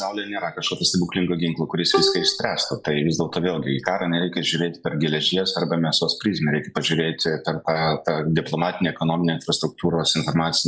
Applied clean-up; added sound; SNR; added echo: classical method log-MMSE.